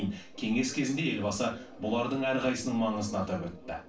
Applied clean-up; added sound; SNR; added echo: none; none; none; reverberation time 0.3 s.